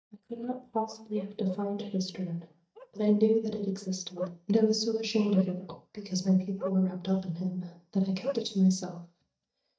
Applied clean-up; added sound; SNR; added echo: neural mask model DeepFilterNet 3.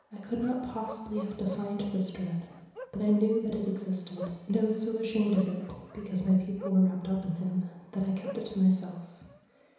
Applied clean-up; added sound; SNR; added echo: none; Bark; 18 dB; reverberation time 1.0 s.